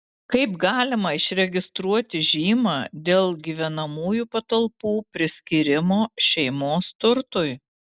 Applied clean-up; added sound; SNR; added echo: none; none; none; none.